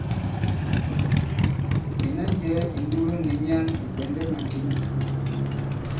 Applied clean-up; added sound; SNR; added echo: none; Motorcycle; -5 dB; reverberation time 0.3 s.